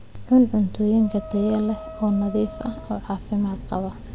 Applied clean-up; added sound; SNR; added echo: none; Wind instrument, woodwind instrument; 17 dB; none.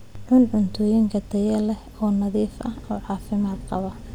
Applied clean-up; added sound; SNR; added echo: none; none; none; none.